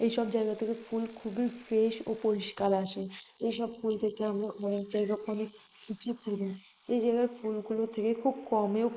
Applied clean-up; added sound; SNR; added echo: neural mask model Resemble Enhance denoiser.